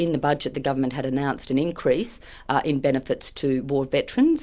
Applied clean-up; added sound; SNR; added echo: none; none; none; none.